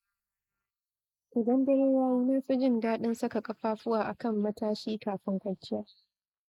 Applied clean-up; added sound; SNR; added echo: neural mask model Resemble Enhance denoiser.